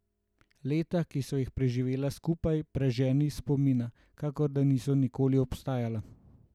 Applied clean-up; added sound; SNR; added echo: none; none; none; none.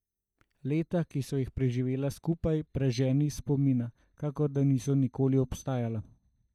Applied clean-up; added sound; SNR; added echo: neural mask model DeepFilterNet 3.